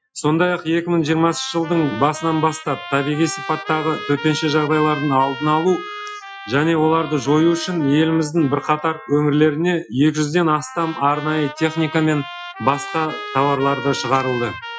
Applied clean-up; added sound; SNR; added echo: classical method Wiener filter.